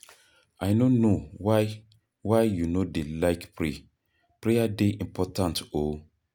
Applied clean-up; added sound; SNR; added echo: none; none; none; none.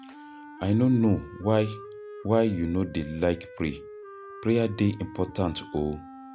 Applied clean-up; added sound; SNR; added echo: none; Wind instrument, woodwind instrument; 17 dB; none.